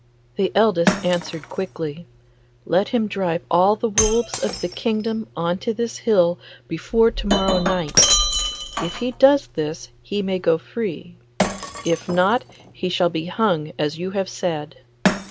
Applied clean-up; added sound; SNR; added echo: none; Shatter; 5 dB; none.